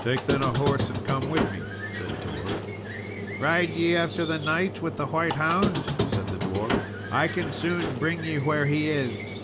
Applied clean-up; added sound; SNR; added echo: none; Squeak; 3 dB; none.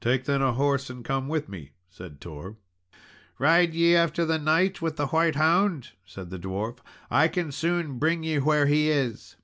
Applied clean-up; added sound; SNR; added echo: none; none; none; none.